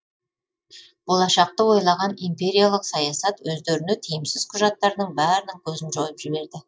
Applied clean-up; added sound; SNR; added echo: neural mask model DeepFilterNet 3.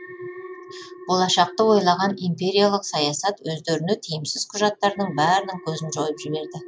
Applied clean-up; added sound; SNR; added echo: none; Alarm; 17 dB; none.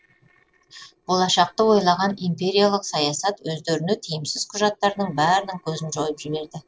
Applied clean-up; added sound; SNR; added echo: neural separator model SepFormer DNS4.